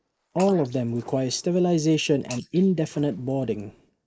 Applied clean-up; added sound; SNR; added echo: neural mask model Resemble Enhance denoiser.